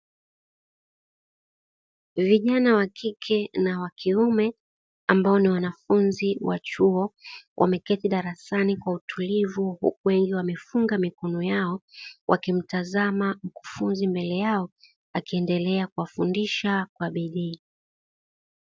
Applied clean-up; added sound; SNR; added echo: none; none; none; none.